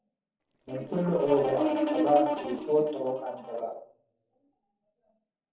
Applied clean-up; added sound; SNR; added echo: neural separator model SepFormer DNS4.